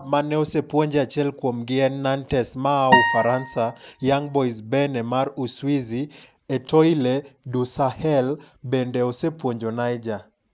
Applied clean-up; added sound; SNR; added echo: none; Acoustic guitar; 0 dB; none.